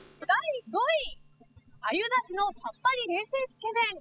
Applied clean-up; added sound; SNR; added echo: classical method spectral subtraction.